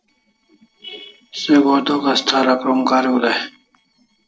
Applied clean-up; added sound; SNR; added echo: neural separator model SepFormer DNS4.